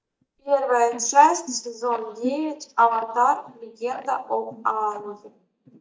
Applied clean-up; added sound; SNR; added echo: neural mask model DeepFilterNet 3.